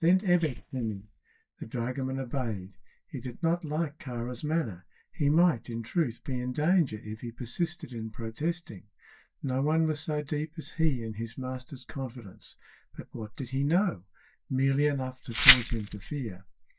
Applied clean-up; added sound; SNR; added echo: neural mask model DeepFilterNet 3.